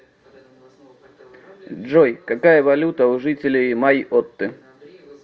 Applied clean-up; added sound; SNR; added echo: none; none; none; none.